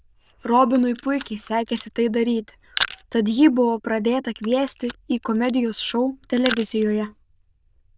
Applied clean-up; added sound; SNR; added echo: neural diffusion model UNIVERSE++.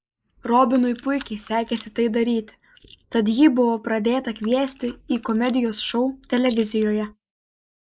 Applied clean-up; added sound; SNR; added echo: neural mask model Resemble Enhance denoiser.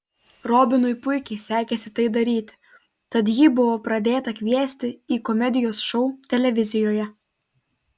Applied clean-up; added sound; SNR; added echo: none; none; none; none.